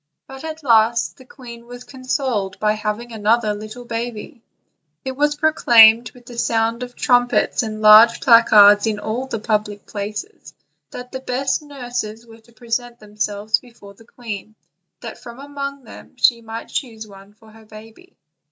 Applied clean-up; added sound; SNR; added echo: none; none; none; none.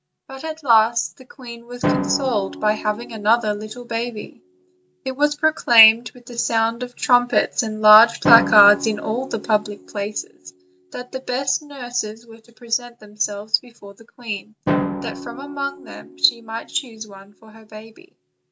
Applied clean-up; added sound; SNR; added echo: none; Drum; 10 dB; none.